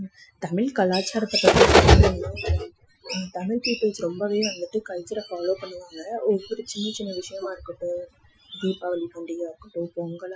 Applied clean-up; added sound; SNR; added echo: classical method Wiener filter.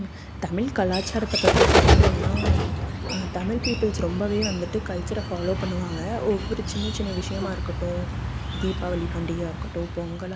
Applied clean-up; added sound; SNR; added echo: none; Bird; -4 dB; none.